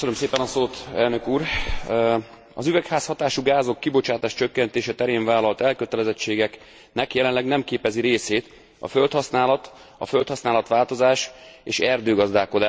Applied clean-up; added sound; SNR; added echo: none; none; none; none.